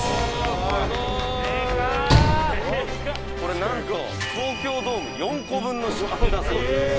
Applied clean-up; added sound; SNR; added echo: none; Sliding door / Slam; 2 dB; none.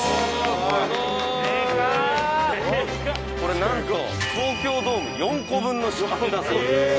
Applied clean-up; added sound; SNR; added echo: none; none; none; none.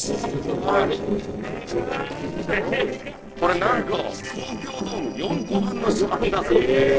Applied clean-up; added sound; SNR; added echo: neural separator model SepFormer DNS4.